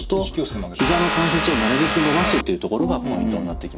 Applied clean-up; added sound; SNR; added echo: none; Vehicle; 0 dB; none.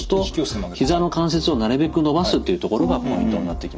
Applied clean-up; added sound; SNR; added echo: none; none; none; none.